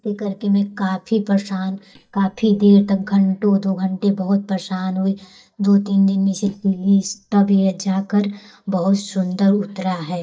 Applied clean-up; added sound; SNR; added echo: neural mask model DeepFilterNet 3.